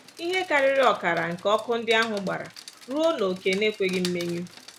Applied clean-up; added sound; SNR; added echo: none; Rain; 18 dB; none.